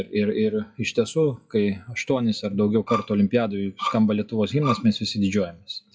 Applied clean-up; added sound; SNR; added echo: classical method WPE with log-MMSE.